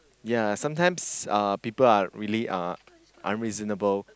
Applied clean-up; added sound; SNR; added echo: none; none; none; none.